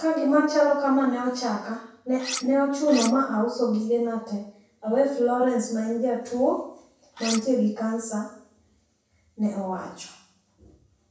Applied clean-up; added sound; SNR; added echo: none; Cutlery, silverware; 9 dB; reverberation time 0.6 s.